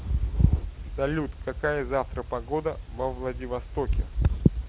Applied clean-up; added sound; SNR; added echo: none; none; none; none.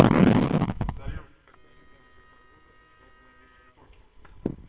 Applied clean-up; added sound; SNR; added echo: neural separator model SepFormer WHAMR!.